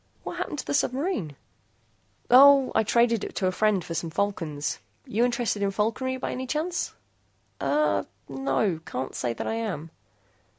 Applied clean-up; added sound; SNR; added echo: none; none; none; none.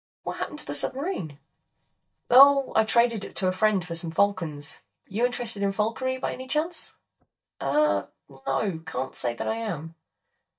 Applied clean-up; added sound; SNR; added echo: neural mask model DeepFilterNet 3.